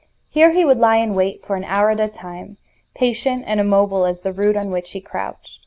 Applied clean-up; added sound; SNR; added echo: none; Bicycle bell; 15 dB; none.